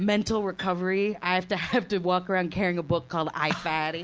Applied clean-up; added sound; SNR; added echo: none; Bowed string instrument; 19 dB; none.